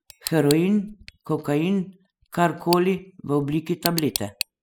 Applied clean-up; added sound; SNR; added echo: classical method spectral subtraction.